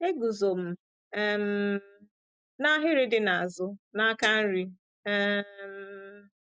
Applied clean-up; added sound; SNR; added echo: classical method Wiener filter.